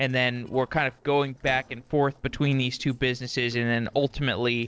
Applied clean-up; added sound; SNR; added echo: neural separator model SepFormer DNS4.